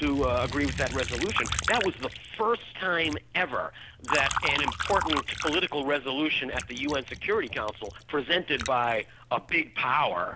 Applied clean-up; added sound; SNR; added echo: none; Liquid; 7 dB; none.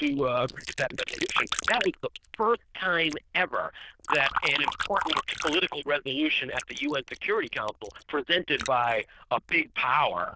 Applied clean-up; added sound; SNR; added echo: neural diffusion model UNIVERSE++.